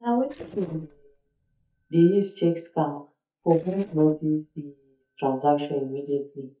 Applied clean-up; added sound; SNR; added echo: neural mask model DeepFilterNet 3.